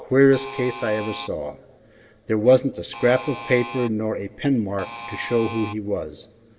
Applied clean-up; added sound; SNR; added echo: none; Alarm; 11 dB; reverberation time 2.4 s.